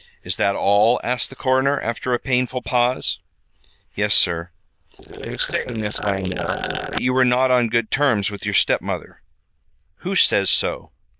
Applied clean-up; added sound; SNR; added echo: neural diffusion model UNIVERSE++.